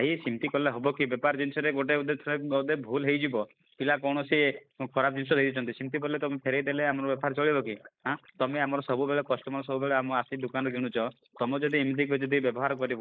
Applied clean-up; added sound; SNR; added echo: neural mask model Resemble Enhance denoiser.